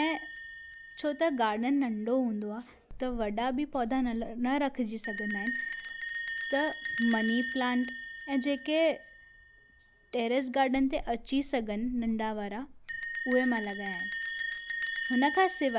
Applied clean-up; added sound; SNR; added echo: none; Bell; 8 dB; none.